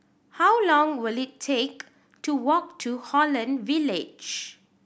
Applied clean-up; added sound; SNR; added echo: none; none; none; none.